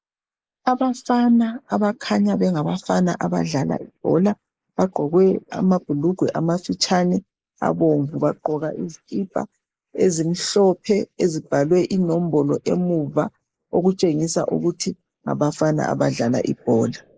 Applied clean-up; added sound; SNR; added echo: neural mask model Resemble Enhance denoiser.